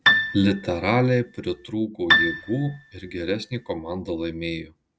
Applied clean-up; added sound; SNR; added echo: none; Piano; 0 dB; none.